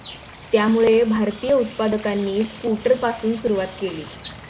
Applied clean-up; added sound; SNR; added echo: none; Water / Bird; 15 dB; none.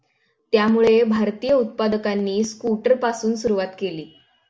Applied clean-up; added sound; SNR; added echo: none; none; none; none.